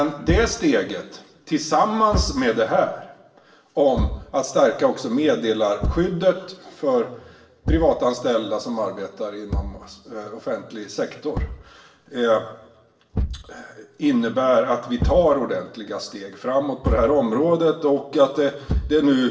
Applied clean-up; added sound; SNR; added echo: none; Thump, thud; 9 dB; reverberation time 0.7 s.